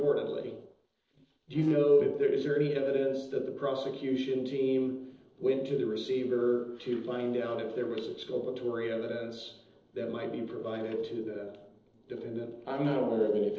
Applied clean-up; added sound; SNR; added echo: neural separator model SepFormer DNS4.